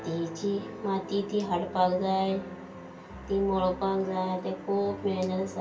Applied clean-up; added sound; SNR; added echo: none; Piano; 14 dB; reverberation time 0.2 s.